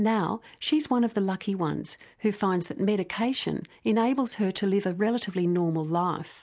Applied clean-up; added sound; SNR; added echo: none; none; none; none.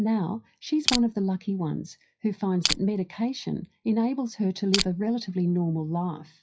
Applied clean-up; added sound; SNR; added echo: classical method WPE with log-MMSE.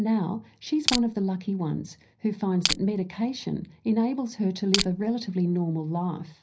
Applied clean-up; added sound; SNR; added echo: none; Crushing; 1 dB; reverberation time 0.5 s.